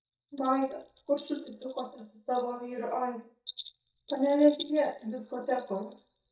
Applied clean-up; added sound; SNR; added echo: neural mask model DeepFilterNet 3.